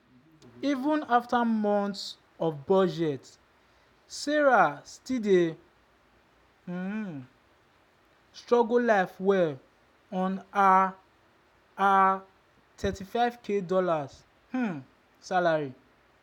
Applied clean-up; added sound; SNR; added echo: none; none; none; none.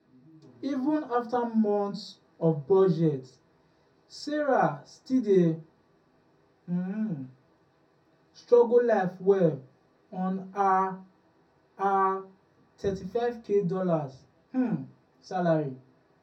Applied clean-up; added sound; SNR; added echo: none; none; none; reverberation time 0.3 s.